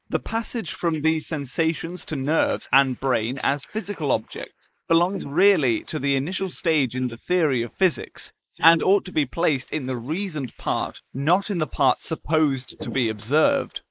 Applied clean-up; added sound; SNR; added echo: neural mask model Resemble Enhance denoiser.